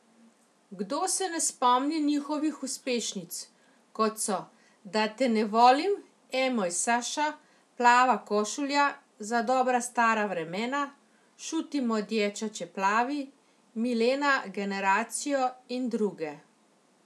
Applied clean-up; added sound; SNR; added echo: none; none; none; none.